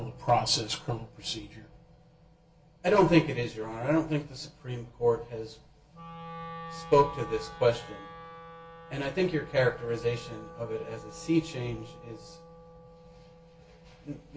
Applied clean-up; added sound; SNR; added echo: none; Wind instrument, woodwind instrument; 18 dB; reverberation time 0.2 s.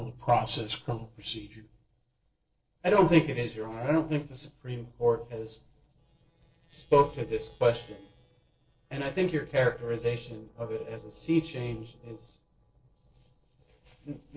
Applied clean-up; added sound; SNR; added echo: neural separator model SepFormer DNS4.